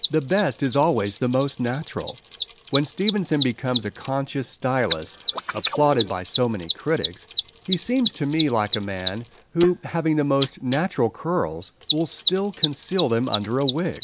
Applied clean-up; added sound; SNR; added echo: neural mask model Resemble Enhance denoiser.